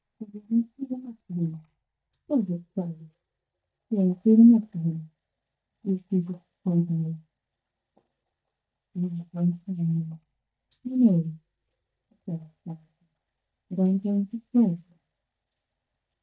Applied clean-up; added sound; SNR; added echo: neural mask model DeepFilterNet 3.